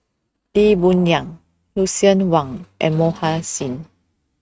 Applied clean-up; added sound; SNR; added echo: neural mask model RNNoise.